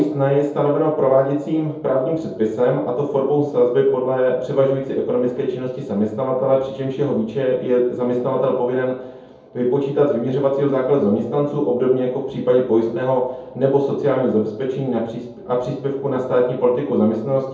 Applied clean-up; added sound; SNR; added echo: none; none; none; reverberation time 0.7 s.